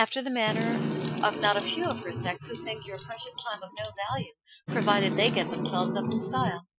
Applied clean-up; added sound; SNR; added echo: classical method Wiener filter.